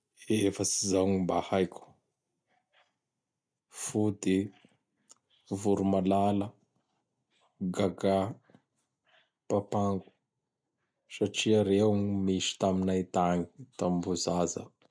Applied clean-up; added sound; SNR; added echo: none; none; none; none.